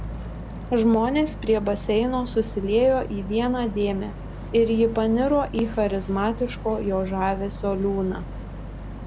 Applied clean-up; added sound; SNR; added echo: none; Boat, Water vehicle; 10 dB; none.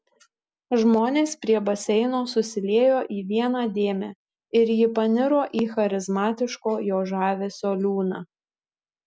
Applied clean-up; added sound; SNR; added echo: none; none; none; none.